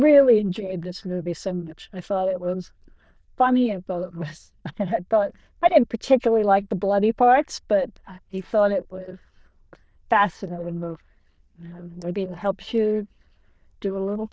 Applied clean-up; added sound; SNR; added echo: neural diffusion model UNIVERSE++.